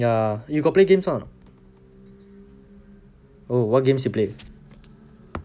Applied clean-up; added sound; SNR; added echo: none; none; none; none.